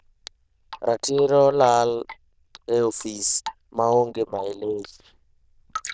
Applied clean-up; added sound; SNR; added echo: neural diffusion model UNIVERSE++.